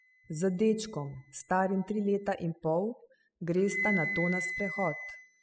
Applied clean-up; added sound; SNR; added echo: classical method spectral subtraction.